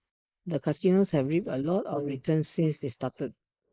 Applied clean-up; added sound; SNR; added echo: neural mask model Resemble Enhance denoiser.